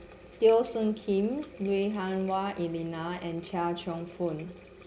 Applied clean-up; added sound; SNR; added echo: none; Water tap, faucet; 19 dB; none.